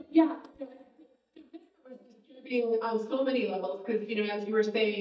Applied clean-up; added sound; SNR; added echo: neural mask model DeepFilterNet 3.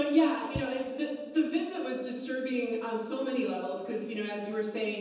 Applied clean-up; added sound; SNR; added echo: none; Splash, splatter; 20 dB; reverberation time 1.1 s.